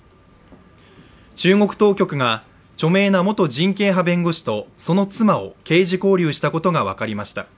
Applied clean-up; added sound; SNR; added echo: none; none; none; none.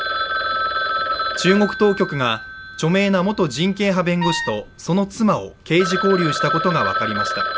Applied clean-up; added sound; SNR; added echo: none; Telephone + Wind instrument, woodwind instrument; 5 dB; none.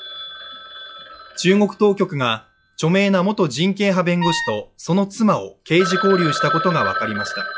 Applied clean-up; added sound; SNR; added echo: classical method log-MMSE.